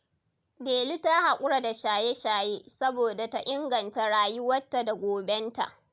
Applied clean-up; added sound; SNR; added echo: none; none; none; none.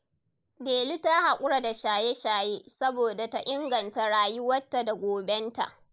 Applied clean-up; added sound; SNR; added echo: neural mask model Resemble Enhance denoiser.